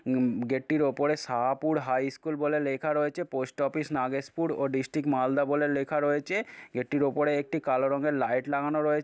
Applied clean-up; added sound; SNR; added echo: none; none; none; none.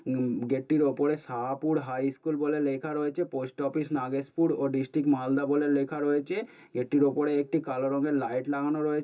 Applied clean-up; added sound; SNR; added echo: none; none; none; reverberation time 0.2 s.